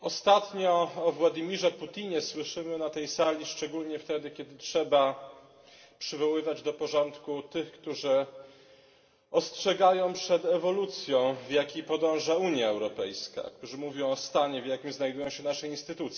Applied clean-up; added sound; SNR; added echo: none; none; none; reverberation time 1.5 s.